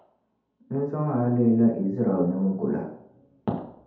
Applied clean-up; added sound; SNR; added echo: none; none; none; reverberation time 2.1 s.